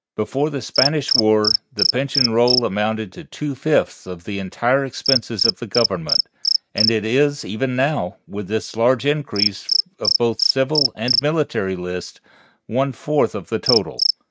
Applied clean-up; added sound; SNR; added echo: neural mask model RNNoise.